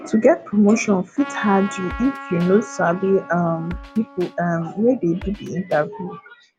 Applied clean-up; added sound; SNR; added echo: none; Trumpet + Drum kit; 16 dB; none.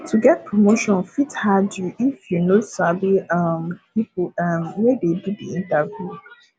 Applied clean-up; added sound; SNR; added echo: none; none; none; none.